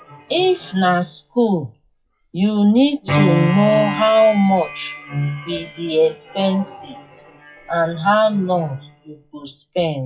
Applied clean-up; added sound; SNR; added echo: classical method WPE with log-MMSE.